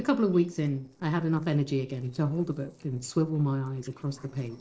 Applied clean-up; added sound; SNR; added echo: neural separator model SepFormer DNS4.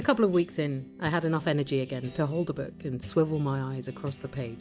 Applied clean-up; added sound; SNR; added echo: none; none; none; none.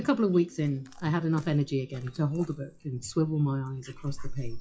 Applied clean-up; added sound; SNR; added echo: classical method WPE with log-MMSE.